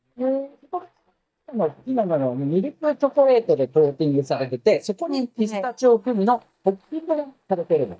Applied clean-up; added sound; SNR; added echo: neural mask model DeepFilterNet 3.